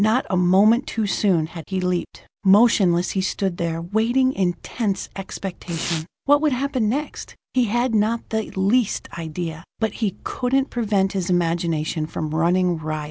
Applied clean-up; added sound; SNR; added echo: none; Domestic sounds, home sounds; 16 dB; none.